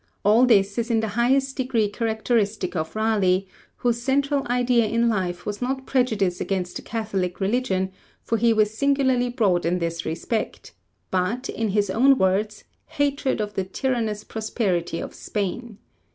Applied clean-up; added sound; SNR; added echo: none; none; none; none.